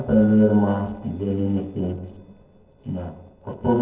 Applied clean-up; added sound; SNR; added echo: neural separator model SepFormer DNS4.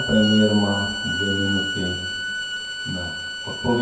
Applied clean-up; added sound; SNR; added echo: none; Bowed string instrument; 4 dB; reverberation time 0.6 s.